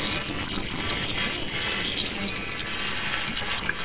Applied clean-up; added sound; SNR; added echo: neural separator model SepFormer WHAMR!.